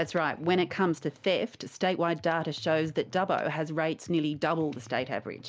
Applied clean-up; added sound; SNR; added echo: none; none; none; none.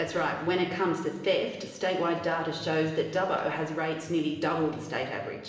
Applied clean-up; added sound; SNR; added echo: none; none; none; reverberation time 1.1 s.